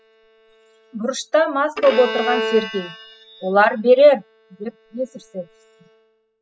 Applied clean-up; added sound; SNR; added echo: classical method spectral subtraction.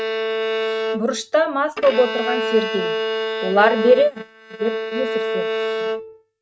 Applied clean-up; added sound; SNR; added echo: neural mask model RNNoise.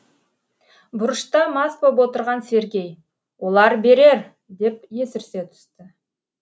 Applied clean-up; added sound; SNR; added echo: none; none; none; none.